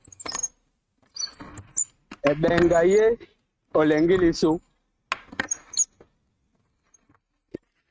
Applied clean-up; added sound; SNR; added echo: neural mask model RNNoise.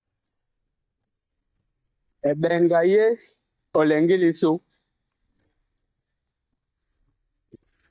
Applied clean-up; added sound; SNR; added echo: neural mask model DeepFilterNet 3.